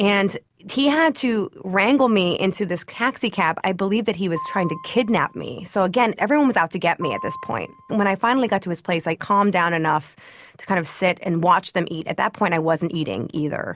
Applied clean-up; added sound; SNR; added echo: none; Piano; 16 dB; none.